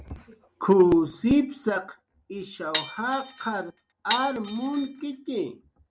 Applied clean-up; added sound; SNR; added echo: none; Glass; 4 dB; none.